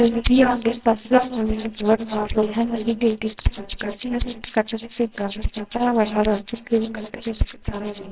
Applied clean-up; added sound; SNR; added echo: neural separator model SepFormer WHAMR!.